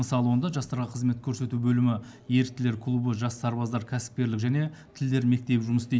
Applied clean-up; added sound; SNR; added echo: none; none; none; none.